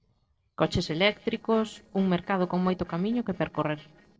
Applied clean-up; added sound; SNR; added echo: neural separator model SepFormer DNS4.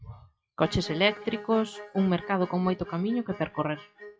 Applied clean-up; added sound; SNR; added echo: classical method WPE with log-MMSE.